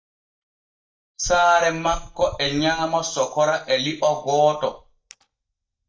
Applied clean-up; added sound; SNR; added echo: neural mask model DeepFilterNet 3.